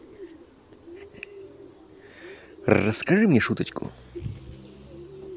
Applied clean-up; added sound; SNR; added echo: none; Bird; 18 dB; none.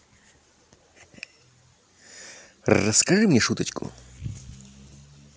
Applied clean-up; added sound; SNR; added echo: none; none; none; none.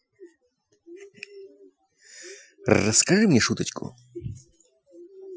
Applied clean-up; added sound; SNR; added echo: classical method Wiener filter.